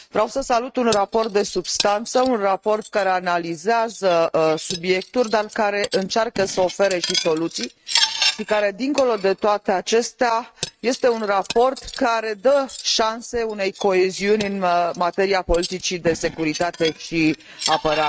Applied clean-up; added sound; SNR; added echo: neural mask model RNNoise.